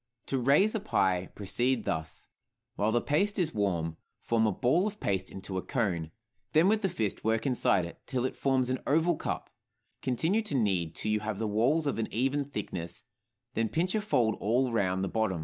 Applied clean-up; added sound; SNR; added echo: none; none; none; none.